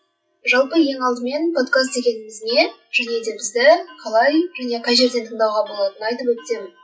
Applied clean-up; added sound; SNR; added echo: classical method WPE with log-MMSE.